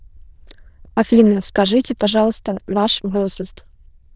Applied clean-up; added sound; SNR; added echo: neural diffusion model UNIVERSE++.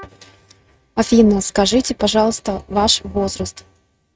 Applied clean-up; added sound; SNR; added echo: neural mask model RNNoise.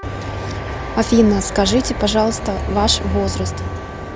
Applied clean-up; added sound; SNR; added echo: none; Trumpet; 18 dB; none.